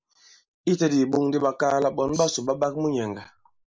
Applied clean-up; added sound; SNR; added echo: neural mask model Resemble Enhance denoiser.